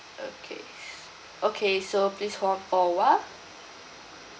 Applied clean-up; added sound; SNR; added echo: none; none; none; none.